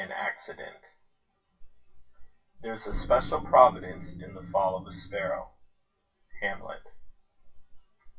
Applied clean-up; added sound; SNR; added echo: classical method WPE with log-MMSE.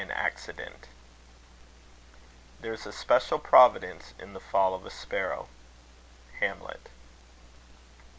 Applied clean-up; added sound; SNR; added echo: none; none; none; none.